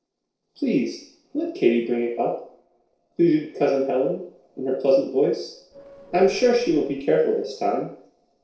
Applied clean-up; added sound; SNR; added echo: neural separator model SepFormer DNS4.